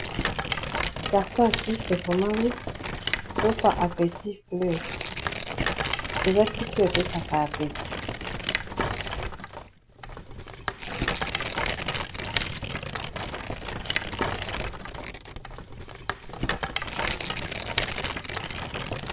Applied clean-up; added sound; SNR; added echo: none; Rattle + Tearing; 1 dB; none.